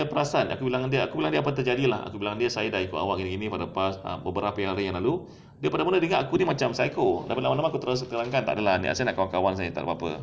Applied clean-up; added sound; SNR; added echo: none; none; none; none.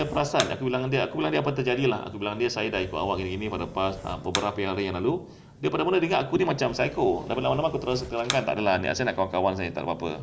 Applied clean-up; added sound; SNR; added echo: none; Fire; 15 dB; none.